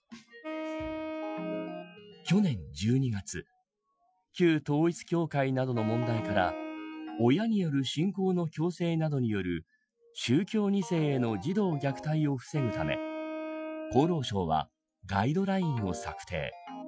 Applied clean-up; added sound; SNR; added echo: classical method Wiener filter.